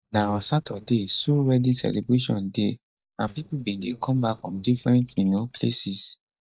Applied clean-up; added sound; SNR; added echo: neural mask model DeepFilterNet 3.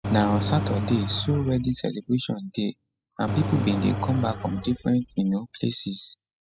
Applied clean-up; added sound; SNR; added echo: classical method spectral subtraction.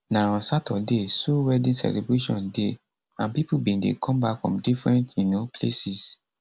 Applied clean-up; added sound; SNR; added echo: none; none; none; none.